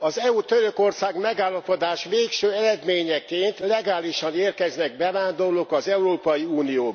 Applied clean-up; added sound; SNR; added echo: none; none; none; none.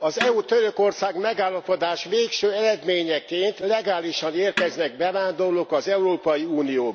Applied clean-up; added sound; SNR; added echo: none; Snare drum; 13 dB; none.